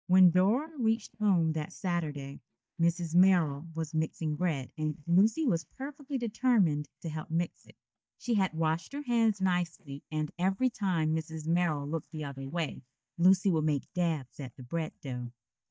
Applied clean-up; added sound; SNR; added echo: neural mask model DeepFilterNet 3.